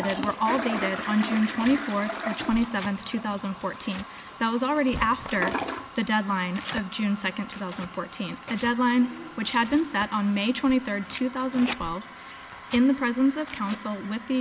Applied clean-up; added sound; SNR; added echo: none; Tearing + Toilet flush; 10 dB; none.